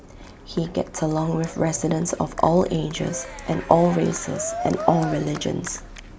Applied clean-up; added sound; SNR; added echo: none; Cheering; 13 dB; none.